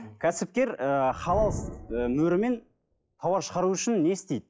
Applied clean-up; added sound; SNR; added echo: classical method log-MMSE.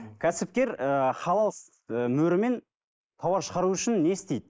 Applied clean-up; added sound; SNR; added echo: neural mask model Resemble Enhance denoiser.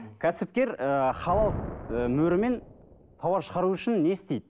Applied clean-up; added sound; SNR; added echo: none; Thunder; 13 dB; none.